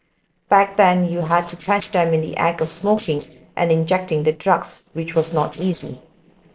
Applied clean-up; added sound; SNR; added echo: neural separator model SepFormer DNS4.